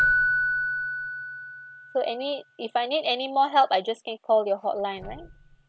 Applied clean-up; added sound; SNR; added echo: none; Keyboard (musical); 3 dB; none.